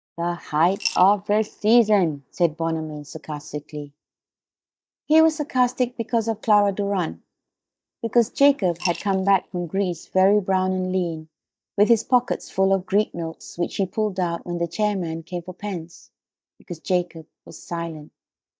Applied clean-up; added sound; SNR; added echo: neural mask model DeepFilterNet 3.